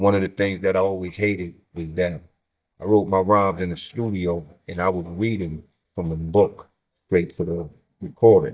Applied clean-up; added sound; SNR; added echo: neural mask model DeepFilterNet 3.